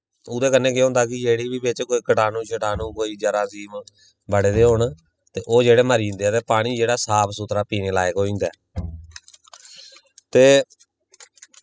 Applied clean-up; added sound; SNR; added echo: classical method spectral subtraction.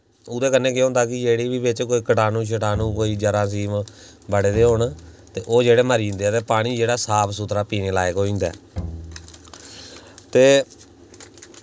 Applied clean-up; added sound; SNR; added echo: none; Bowed string instrument; 15 dB; none.